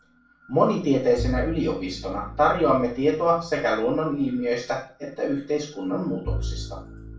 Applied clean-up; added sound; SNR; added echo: none; Bowed string instrument; 11 dB; reverberation time 0.4 s.